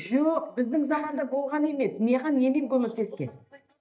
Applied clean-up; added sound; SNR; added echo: neural mask model DeepFilterNet 3.